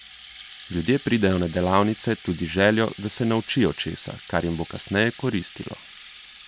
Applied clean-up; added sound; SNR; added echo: none; Rattle (instrument); 14 dB; none.